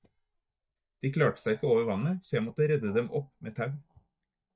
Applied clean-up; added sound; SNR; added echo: neural mask model DeepFilterNet 3.